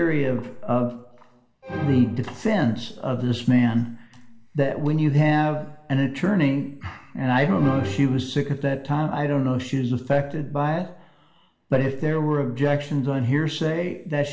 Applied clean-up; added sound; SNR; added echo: none; Musical instrument; 12 dB; reverberation time 0.9 s.